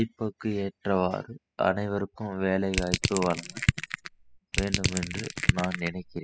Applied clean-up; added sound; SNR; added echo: classical method spectral subtraction.